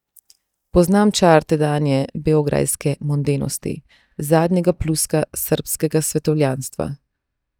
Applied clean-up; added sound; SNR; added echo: neural mask model DeepFilterNet 3.